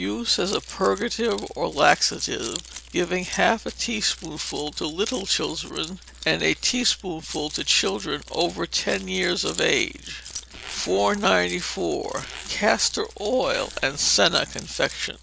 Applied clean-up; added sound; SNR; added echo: none; Keys jangling + Zipper (clothing); 15 dB; none.